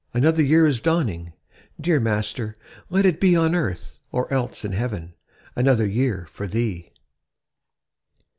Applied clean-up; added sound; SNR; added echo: none; none; none; none.